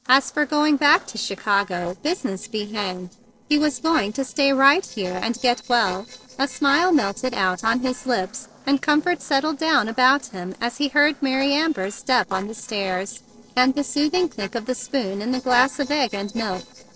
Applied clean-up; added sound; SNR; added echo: neural separator model SepFormer DNS4.